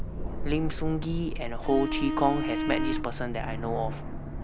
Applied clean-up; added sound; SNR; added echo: none; Aircraft + Bowed string instrument; 0 dB; none.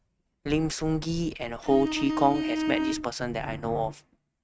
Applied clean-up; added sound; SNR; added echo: neural mask model RNNoise.